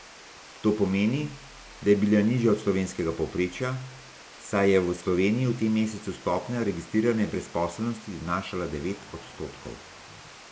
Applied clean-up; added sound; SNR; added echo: none; Water; 19 dB; none.